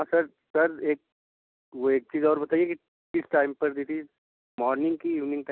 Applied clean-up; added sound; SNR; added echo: none; none; none; none.